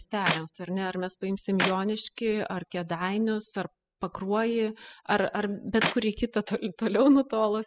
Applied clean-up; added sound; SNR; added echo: classical method spectral subtraction.